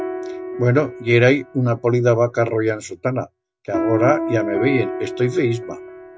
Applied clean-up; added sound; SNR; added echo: none; Piano; 8 dB; none.